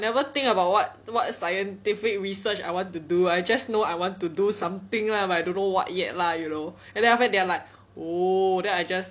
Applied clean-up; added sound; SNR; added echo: none; none; none; none.